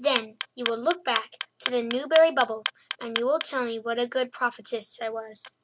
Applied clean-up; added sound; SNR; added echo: none; Clock; 9 dB; none.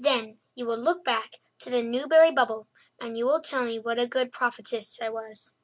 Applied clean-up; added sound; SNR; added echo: none; none; none; none.